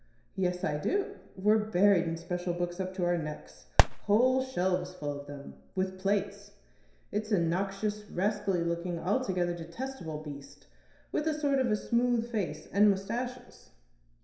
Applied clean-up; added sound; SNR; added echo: none; Fireworks; -2 dB; reverberation time 0.7 s.